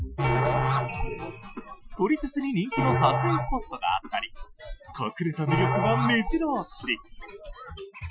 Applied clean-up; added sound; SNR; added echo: classical method Wiener filter.